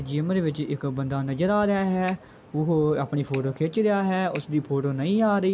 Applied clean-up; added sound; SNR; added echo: none; Finger snapping; 18 dB; none.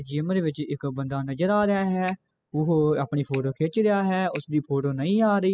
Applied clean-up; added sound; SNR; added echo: classical method spectral subtraction.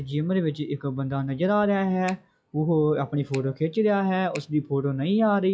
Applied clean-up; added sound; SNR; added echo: classical method log-MMSE.